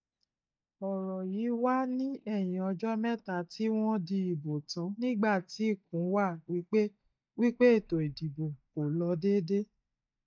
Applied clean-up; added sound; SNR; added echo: neural mask model DeepFilterNet 3.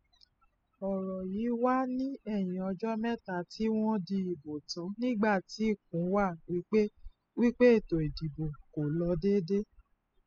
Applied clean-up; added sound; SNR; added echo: classical method spectral subtraction.